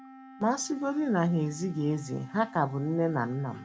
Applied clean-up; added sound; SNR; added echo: none; Wind instrument, woodwind instrument; 19 dB; none.